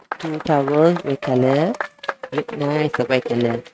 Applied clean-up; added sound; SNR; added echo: neural mask model RNNoise.